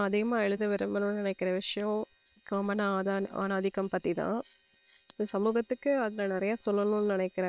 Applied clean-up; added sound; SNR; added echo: neural separator model SepFormer WHAM!.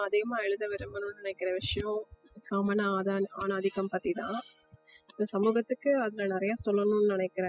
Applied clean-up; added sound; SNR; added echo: classical method spectral subtraction.